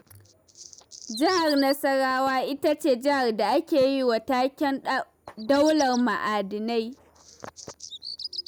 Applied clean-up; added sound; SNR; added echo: none; Bird vocalization, bird call, bird song; 17 dB; none.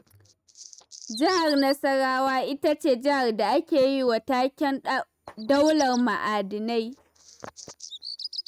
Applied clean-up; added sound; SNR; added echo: neural mask model RNNoise.